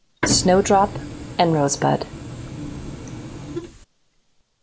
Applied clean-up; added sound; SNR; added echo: none; Printer; 7 dB; none.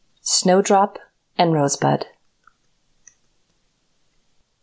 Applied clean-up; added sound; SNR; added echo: none; none; none; none.